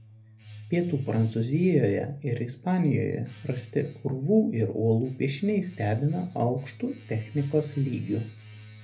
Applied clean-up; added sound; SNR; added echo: none; Domestic sounds, home sounds; 20 dB; reverberation time 0.3 s.